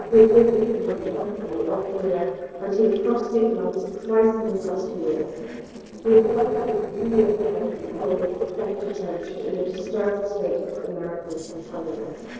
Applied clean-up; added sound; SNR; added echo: neural separator model SepFormer DNS4.